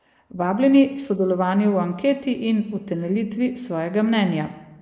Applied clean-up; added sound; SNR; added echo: neural mask model Resemble Enhance denoiser.